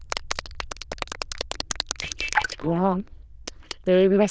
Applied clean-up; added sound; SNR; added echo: neural diffusion model UNIVERSE++.